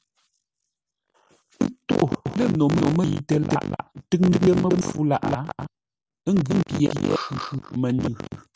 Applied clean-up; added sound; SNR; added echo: none; none; none; none.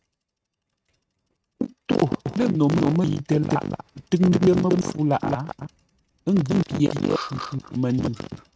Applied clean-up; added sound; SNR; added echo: neural mask model RNNoise.